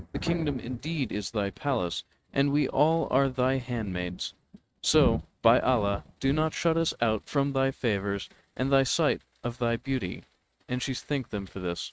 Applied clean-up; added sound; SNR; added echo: neural mask model RNNoise.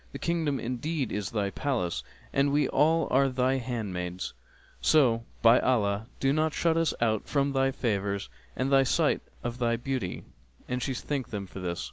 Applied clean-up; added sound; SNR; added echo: none; none; none; none.